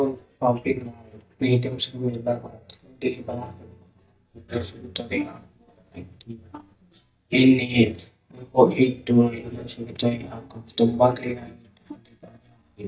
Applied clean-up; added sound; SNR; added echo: neural mask model DeepFilterNet 3.